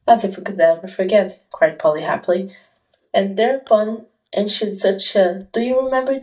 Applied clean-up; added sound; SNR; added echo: neural mask model DeepFilterNet 3.